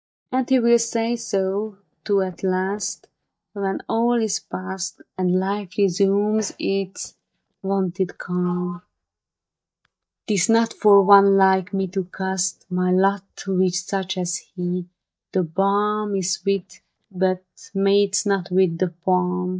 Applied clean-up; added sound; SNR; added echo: neural mask model DeepFilterNet 3.